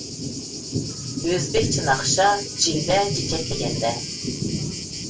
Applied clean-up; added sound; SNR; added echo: none; Thunder; 3 dB; reverberation time 0.2 s.